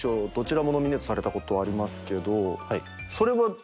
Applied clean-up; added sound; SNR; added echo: none; none; none; none.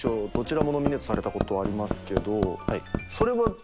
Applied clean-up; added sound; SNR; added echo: none; Hammer; 4 dB; none.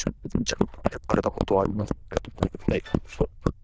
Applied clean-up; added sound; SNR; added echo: neural diffusion model UNIVERSE++.